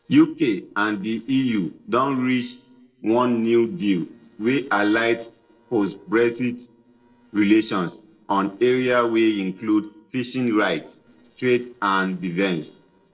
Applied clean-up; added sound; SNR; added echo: neural separator model SepFormer DNS4.